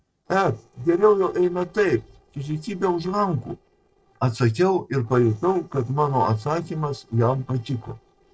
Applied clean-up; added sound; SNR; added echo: neural separator model SepFormer DNS4.